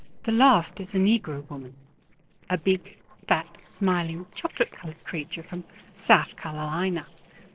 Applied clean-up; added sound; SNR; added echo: neural separator model SepFormer DNS4.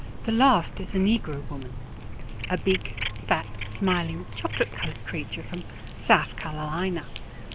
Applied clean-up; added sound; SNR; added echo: none; Cat; 6 dB; none.